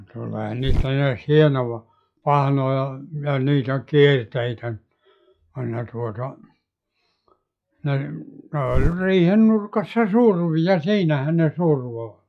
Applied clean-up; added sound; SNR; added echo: classical method log-MMSE.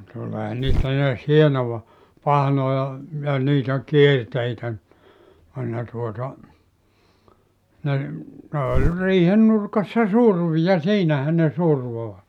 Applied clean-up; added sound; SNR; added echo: none; Bird; 7 dB; none.